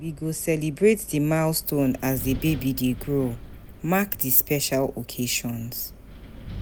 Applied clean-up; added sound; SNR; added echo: none; Wind; 15 dB; none.